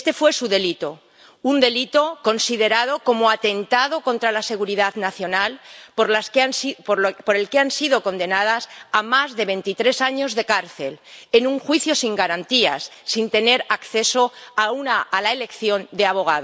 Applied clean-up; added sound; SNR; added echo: none; none; none; none.